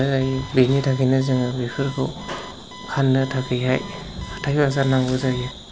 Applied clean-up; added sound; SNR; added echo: none; Alarm + Thunder; 15 dB; none.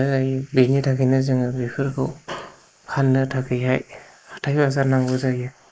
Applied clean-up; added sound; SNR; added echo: neural mask model Resemble Enhance denoiser.